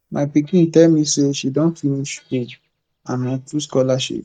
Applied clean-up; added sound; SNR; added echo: neural mask model DeepFilterNet 3.